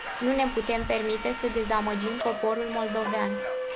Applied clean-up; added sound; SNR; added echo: none; Subway, metro, underground; 5 dB; none.